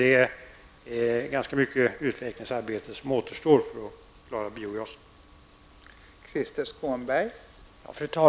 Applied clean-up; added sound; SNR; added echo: none; none; none; none.